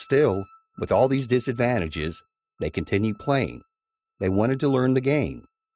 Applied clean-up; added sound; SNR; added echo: neural mask model RNNoise.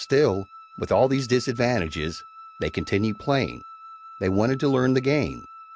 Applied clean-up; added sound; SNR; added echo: none; Wind instrument, woodwind instrument; 20 dB; none.